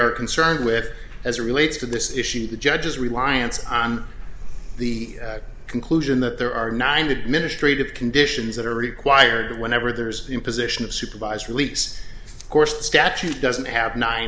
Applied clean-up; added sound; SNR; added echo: none; none; none; none.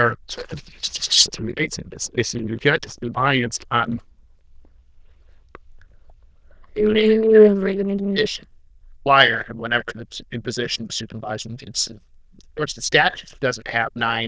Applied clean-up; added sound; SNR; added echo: neural diffusion model UNIVERSE++.